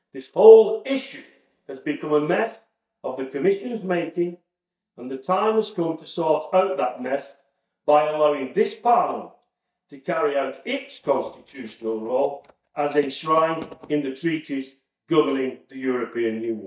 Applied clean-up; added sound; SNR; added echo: neural mask model DeepFilterNet 3.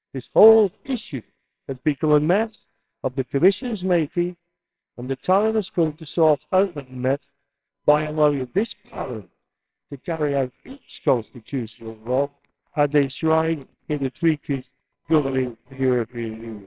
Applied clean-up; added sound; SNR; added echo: neural separator model SepFormer WHAMR!.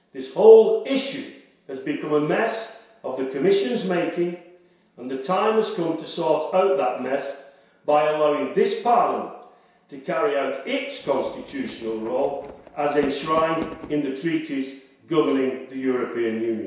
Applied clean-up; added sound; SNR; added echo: none; Fireworks; 17 dB; reverberation time 0.7 s.